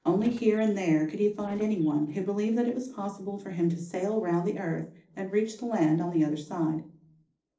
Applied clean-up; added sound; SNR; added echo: neural separator model SepFormer DNS4.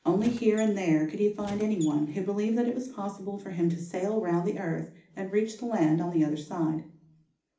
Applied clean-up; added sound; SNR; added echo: none; Squeak; 20 dB; reverberation time 0.4 s.